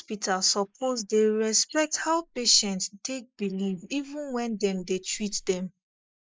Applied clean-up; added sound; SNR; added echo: neural mask model Resemble Enhance denoiser.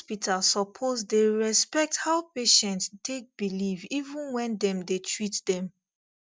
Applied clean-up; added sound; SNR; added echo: none; none; none; none.